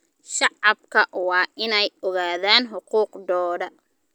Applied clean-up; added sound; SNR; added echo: none; none; none; none.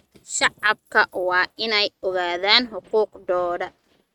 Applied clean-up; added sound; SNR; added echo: neural mask model RNNoise.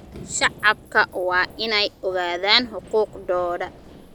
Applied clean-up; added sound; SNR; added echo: none; Run; 20 dB; none.